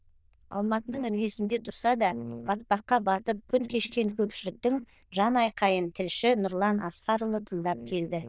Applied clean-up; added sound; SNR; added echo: neural diffusion model UNIVERSE++.